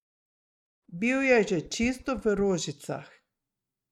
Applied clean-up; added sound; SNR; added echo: neural mask model RNNoise.